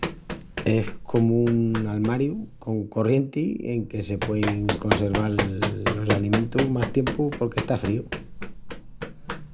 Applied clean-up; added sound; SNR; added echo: none; Run; 6 dB; none.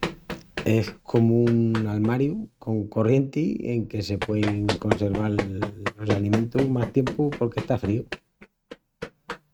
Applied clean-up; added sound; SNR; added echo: neural mask model RNNoise.